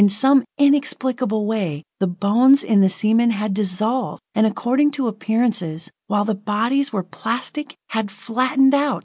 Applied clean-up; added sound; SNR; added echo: none; none; none; none.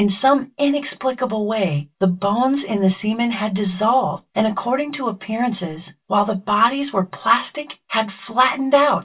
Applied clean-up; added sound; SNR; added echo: none; none; none; reverberation time 0.1 s.